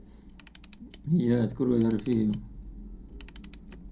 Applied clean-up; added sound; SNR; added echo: none; Camera; 17 dB; reverberation time 0.3 s.